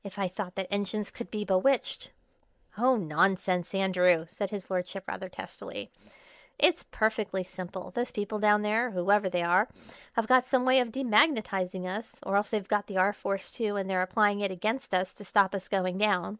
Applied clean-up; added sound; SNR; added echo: neural mask model Resemble Enhance denoiser.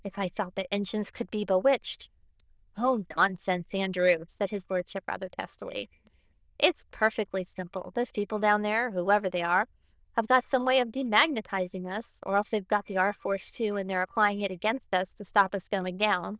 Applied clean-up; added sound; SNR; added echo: neural diffusion model UNIVERSE++.